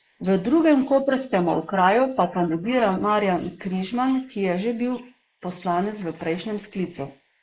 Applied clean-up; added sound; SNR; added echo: neural mask model Resemble Enhance denoiser.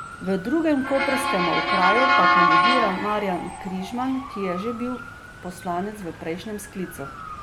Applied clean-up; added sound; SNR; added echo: none; Motor vehicle (road) / Siren; -2 dB; none.